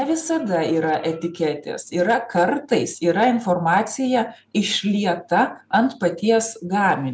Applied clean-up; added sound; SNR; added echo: none; none; none; none.